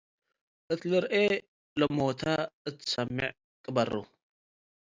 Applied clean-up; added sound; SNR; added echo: none; none; none; none.